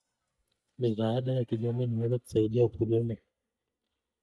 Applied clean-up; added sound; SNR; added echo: neural mask model DeepFilterNet 3.